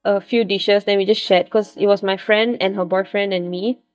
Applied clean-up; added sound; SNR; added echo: neural mask model DeepFilterNet 3.